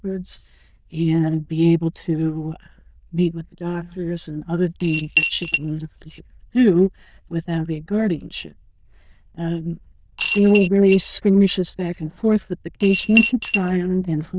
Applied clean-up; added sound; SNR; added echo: neural diffusion model UNIVERSE++.